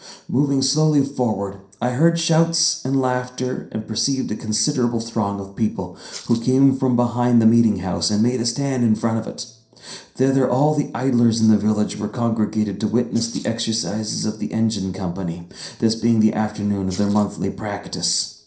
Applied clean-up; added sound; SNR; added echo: neural separator model SepFormer DNS4.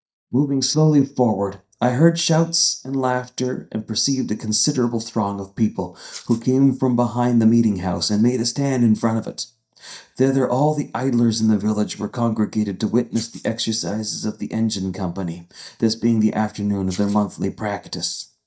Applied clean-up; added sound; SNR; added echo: neural mask model DeepFilterNet 3.